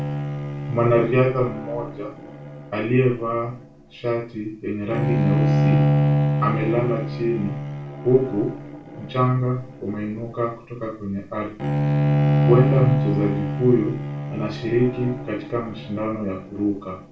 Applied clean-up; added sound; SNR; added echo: none; Bowed string instrument; 1 dB; reverberation time 0.4 s.